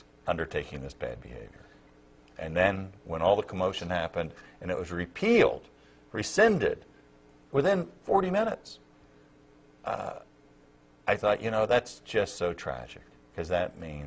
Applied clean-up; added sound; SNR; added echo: none; none; none; none.